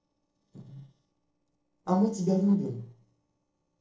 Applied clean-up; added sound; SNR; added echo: neural separator model SepFormer DNS4.